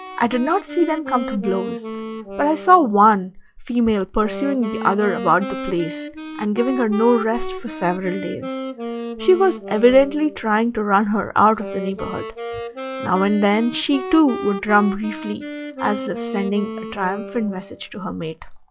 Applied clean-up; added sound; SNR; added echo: classical method log-MMSE.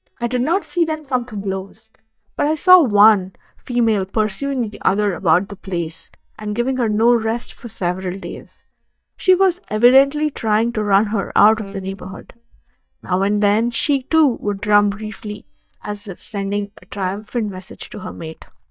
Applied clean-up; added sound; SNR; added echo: neural mask model DeepFilterNet 3.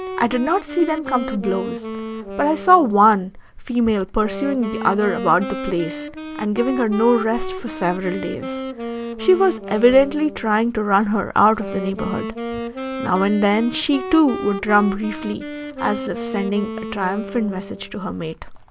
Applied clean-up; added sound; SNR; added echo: none; Wind instrument, woodwind instrument; 10 dB; none.